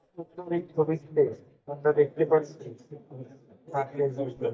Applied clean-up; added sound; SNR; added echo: neural mask model DeepFilterNet 3.